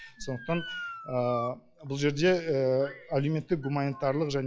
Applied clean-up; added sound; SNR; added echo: classical method log-MMSE.